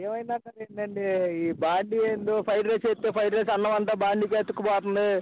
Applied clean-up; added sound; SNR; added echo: none; none; none; none.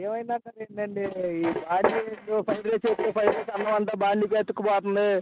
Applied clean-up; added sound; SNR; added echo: neural mask model RNNoise.